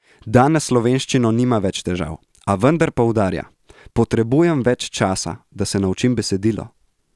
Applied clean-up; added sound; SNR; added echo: none; none; none; none.